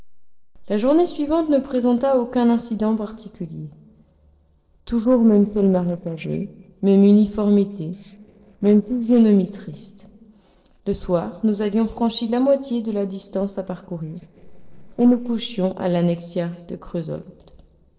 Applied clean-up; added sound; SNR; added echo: neural separator model SepFormer DNS4.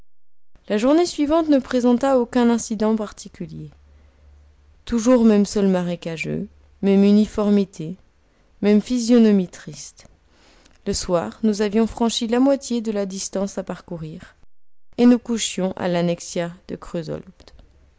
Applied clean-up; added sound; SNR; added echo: none; none; none; none.